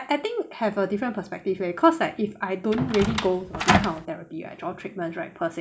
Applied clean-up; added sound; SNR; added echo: none; Door; -1 dB; none.